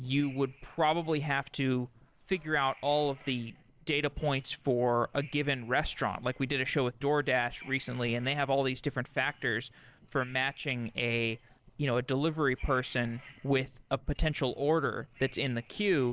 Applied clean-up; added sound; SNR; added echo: neural separator model SepFormer DNS4.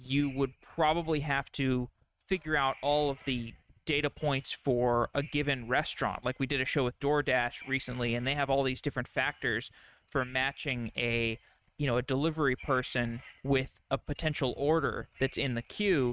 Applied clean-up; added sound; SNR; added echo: neural mask model RNNoise.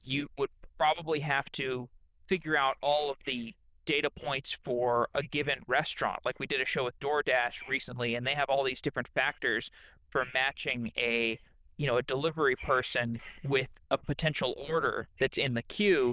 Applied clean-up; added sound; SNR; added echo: neural diffusion model UNIVERSE++.